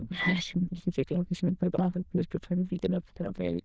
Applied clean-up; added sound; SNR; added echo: neural diffusion model UNIVERSE++.